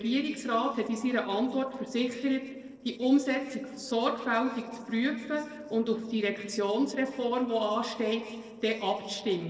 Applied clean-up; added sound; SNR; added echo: neural separator model SepFormer DNS4.